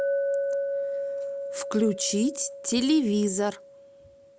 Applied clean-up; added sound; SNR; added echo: none; Chink, clink; 4 dB; none.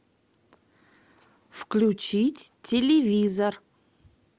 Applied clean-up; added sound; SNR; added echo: none; none; none; none.